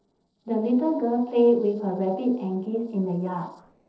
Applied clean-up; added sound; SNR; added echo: neural separator model SepFormer DNS4.